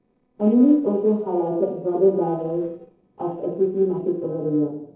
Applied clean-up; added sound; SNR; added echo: neural separator model SepFormer DNS4.